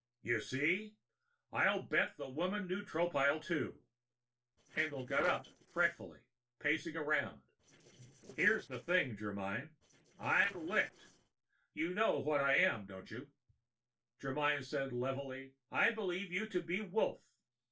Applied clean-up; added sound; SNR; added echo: neural separator model SepFormer DNS4.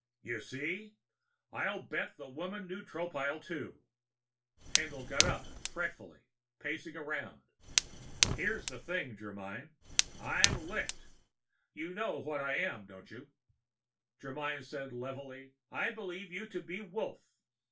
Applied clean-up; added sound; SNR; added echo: none; Fire; -4 dB; reverberation time 0.2 s.